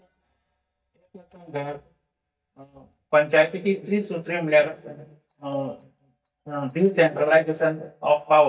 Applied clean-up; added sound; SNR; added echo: neural mask model DeepFilterNet 3.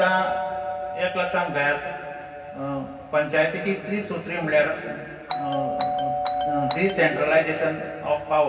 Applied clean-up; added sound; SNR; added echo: none; Doorbell; 6 dB; reverberation time 2.6 s.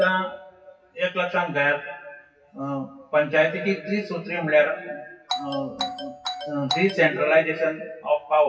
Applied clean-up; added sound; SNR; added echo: classical method WPE with log-MMSE.